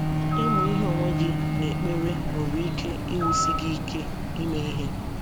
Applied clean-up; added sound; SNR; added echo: none; Bird + Bowed string instrument; -5 dB; none.